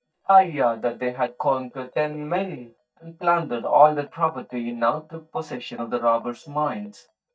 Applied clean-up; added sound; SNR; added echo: neural mask model DeepFilterNet 3.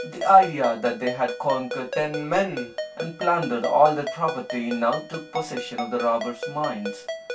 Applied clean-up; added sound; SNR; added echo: none; Ringtone; 9 dB; reverberation time 0.2 s.